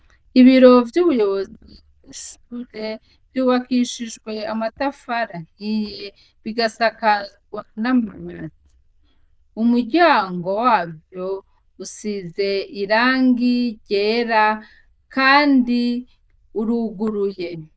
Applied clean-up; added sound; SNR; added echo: neural diffusion model UNIVERSE++.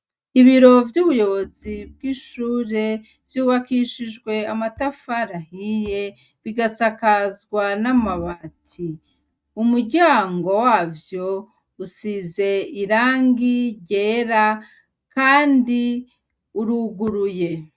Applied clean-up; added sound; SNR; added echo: neural mask model RNNoise.